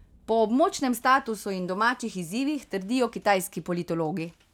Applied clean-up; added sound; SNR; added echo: none; none; none; none.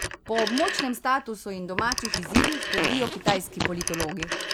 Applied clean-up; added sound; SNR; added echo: none; Fart + Telephone; 0 dB; none.